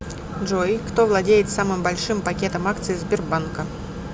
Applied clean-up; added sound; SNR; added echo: none; none; none; none.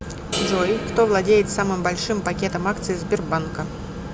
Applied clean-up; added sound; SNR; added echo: none; Crash cymbal; 10 dB; none.